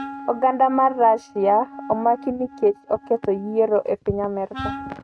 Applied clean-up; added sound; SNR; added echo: neural mask model RNNoise.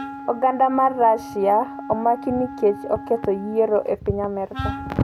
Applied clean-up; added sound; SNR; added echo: none; Wind instrument, woodwind instrument; 13 dB; none.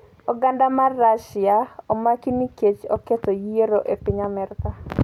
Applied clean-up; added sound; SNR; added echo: none; none; none; none.